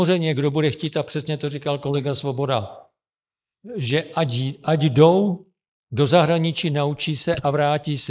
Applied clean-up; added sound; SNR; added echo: neural mask model Resemble Enhance denoiser.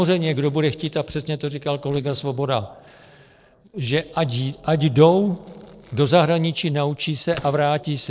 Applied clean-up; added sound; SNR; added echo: neural separator model SepFormer DNS4.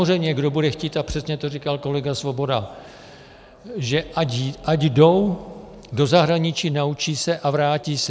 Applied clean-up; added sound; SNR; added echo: none; none; none; none.